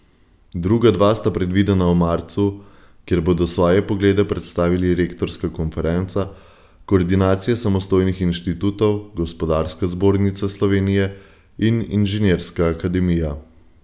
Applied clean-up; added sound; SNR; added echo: none; none; none; none.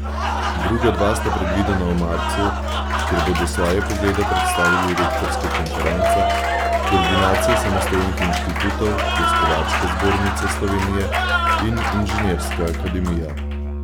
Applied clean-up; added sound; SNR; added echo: none; Applause + Musical instrument; -3 dB; none.